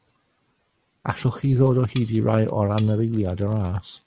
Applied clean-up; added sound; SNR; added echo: none; Cutlery, silverware; 16 dB; none.